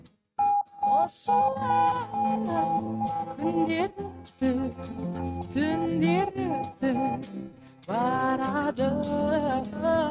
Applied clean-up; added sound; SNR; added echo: neural mask model RNNoise.